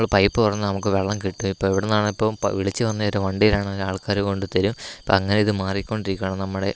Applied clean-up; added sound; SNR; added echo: none; none; none; none.